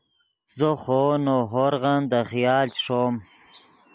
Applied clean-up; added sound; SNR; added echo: none; none; none; none.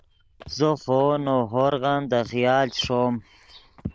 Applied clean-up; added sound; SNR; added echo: neural diffusion model UNIVERSE++.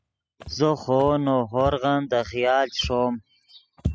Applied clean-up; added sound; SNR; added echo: classical method spectral subtraction.